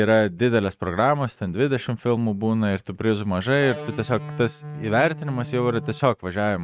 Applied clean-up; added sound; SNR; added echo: neural mask model RNNoise.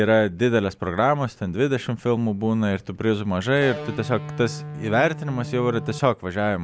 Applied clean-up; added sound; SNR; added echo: none; Electric guitar; 11 dB; none.